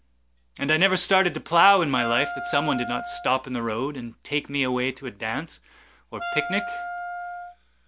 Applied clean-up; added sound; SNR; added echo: none; Wind instrument, woodwind instrument; 7 dB; none.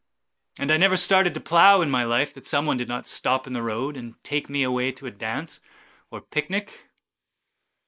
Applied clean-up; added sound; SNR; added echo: neural mask model Resemble Enhance denoiser.